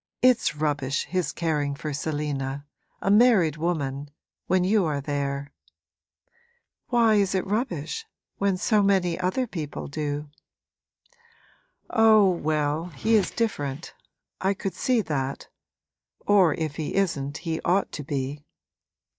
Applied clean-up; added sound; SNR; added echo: neural mask model DeepFilterNet 3.